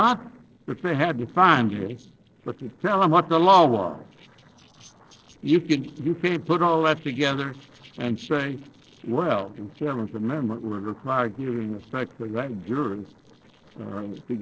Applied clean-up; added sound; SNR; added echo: neural separator model SepFormer DNS4.